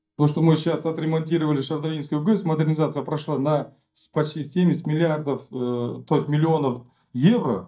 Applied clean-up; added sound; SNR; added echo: neural mask model DeepFilterNet 3.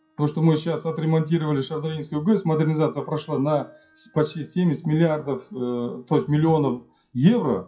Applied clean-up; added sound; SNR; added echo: classical method WPE with log-MMSE.